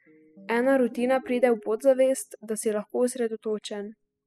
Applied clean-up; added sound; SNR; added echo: classical method spectral subtraction.